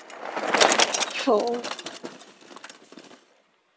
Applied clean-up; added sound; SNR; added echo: none; Bicycle; -4 dB; none.